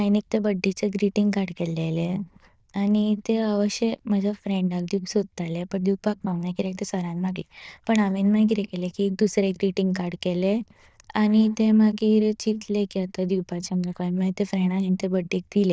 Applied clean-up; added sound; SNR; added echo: neural diffusion model UNIVERSE++.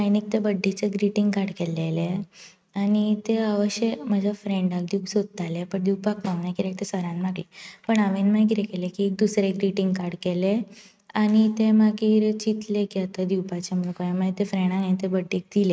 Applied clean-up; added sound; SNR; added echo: neural mask model RNNoise.